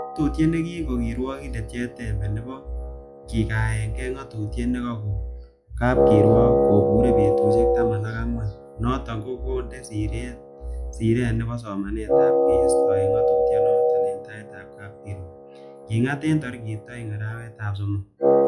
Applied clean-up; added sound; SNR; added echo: classical method log-MMSE.